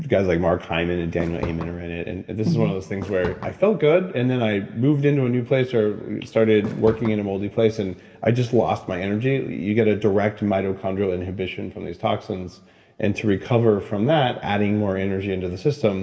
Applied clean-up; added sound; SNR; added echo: none; Fireworks; 14 dB; reverberation time 1.6 s.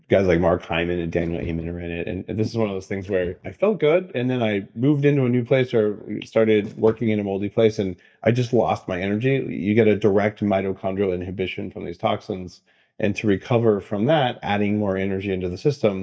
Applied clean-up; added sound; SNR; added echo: neural mask model DeepFilterNet 3.